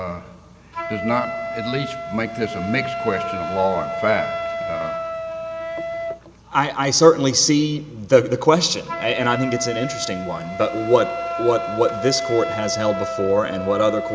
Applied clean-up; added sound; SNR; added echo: none; Wind instrument, woodwind instrument; 7 dB; none.